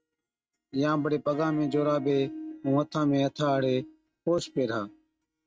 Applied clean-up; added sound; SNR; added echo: neural mask model RNNoise.